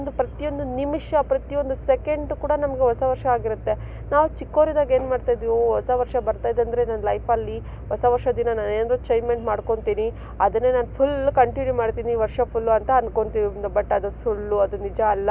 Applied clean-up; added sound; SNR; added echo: none; none; none; none.